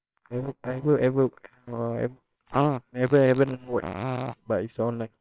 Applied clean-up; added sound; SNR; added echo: neural separator model SepFormer WHAMR!.